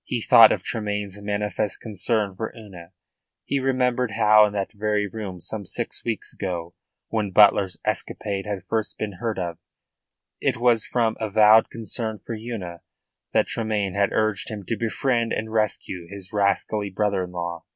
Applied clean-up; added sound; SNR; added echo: none; none; none; none.